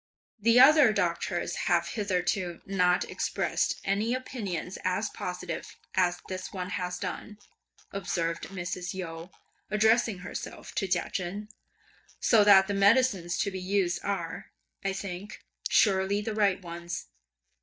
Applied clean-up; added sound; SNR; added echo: neural mask model DeepFilterNet 3.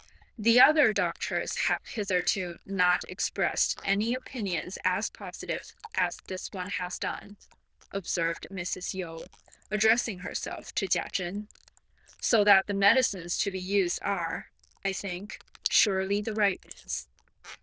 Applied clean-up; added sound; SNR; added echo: neural diffusion model UNIVERSE++.